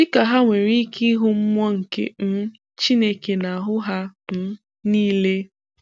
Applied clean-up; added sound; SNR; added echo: none; none; none; none.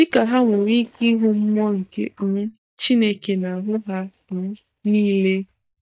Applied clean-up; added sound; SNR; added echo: neural mask model DeepFilterNet 3.